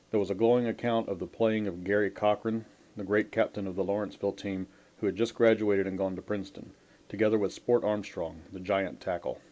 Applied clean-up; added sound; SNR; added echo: none; none; none; none.